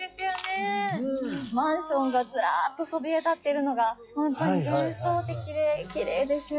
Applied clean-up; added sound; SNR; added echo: classical method log-MMSE.